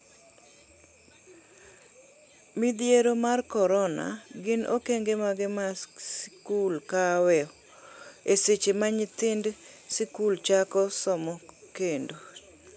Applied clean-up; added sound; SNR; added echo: none; none; none; none.